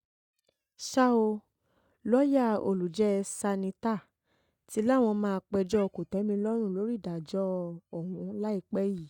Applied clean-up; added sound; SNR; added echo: neural mask model DeepFilterNet 3.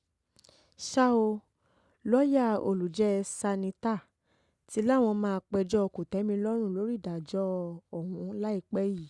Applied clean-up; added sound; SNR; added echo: none; none; none; none.